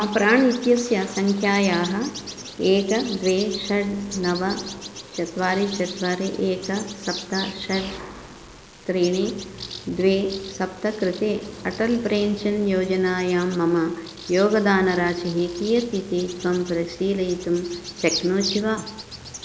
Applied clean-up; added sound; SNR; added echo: none; Bird vocalization, bird call, bird song; 14 dB; none.